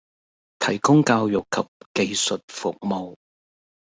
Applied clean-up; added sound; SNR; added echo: none; none; none; none.